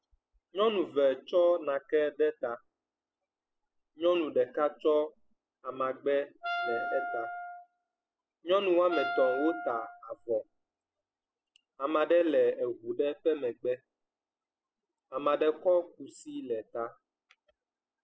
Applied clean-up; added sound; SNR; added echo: classical method spectral subtraction.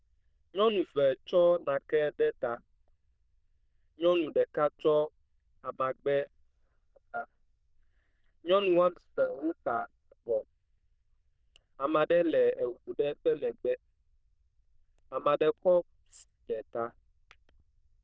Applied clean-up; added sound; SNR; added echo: neural diffusion model UNIVERSE++.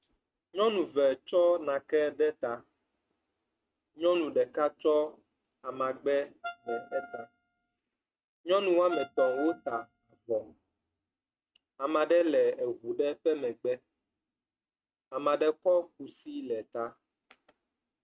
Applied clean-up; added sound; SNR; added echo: neural mask model RNNoise.